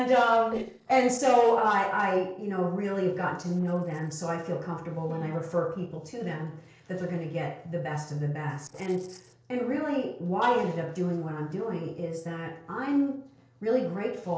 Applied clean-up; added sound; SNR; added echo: neural separator model SepFormer DNS4.